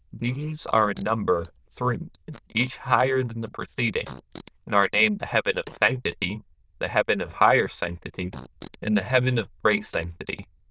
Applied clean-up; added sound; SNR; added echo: neural diffusion model UNIVERSE++.